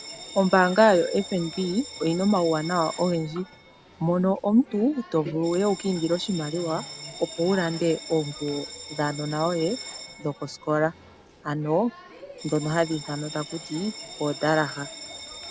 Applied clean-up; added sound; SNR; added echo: none; Bell; 15 dB; none.